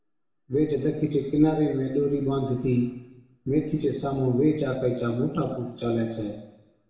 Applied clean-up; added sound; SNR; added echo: none; none; none; reverberation time 0.8 s.